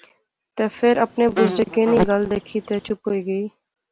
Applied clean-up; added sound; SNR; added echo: none; Insect; 6 dB; none.